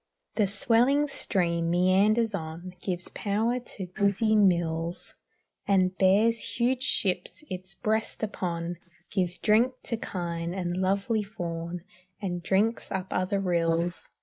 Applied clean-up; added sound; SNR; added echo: neural mask model Resemble Enhance denoiser.